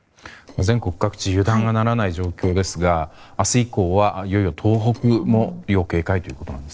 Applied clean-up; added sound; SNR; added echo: neural separator model SepFormer DNS4.